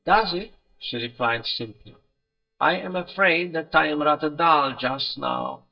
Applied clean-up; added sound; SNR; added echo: neural mask model DeepFilterNet 3.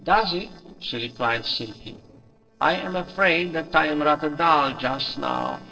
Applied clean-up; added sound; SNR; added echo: neural separator model SepFormer DNS4.